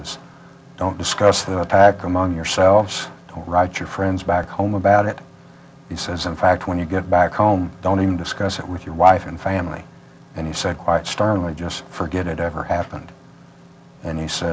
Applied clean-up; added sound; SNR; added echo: none; none; none; none.